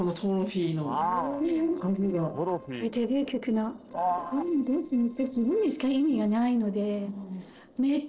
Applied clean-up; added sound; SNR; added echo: neural separator model SepFormer DNS4.